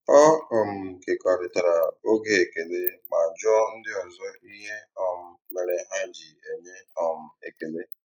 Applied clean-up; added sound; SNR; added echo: neural mask model Resemble Enhance denoiser.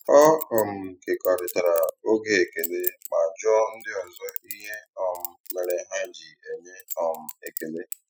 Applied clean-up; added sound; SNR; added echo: classical method spectral subtraction.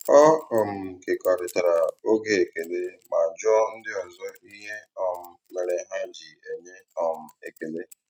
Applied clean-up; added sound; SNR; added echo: neural mask model RNNoise.